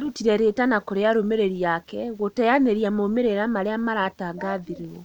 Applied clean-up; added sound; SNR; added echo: none; none; none; none.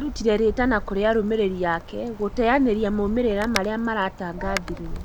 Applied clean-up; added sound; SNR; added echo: none; Wind; 11 dB; none.